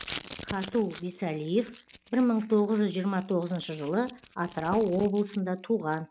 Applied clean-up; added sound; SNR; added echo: neural mask model RNNoise.